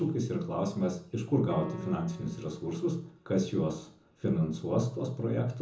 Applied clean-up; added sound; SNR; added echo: none; Piano; 17 dB; reverberation time 0.6 s.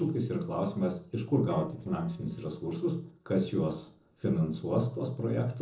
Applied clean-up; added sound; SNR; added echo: neural separator model SepFormer DNS4.